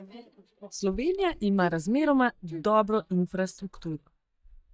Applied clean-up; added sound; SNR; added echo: neural mask model DeepFilterNet 3.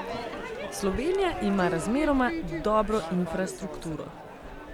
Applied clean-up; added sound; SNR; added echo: none; Crowd / Fireworks; 6 dB; none.